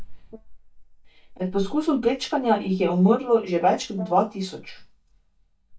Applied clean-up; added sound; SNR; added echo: neural mask model DeepFilterNet 3.